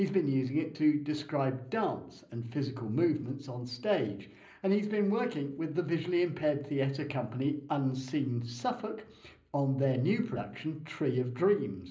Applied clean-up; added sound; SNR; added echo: none; none; none; reverberation time 0.5 s.